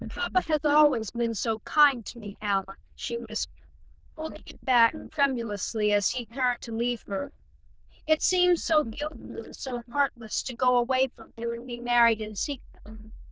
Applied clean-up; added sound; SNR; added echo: neural diffusion model UNIVERSE++.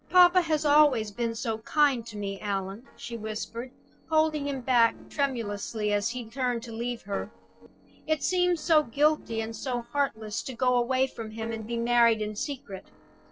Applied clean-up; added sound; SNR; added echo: neural separator model SepFormer DNS4.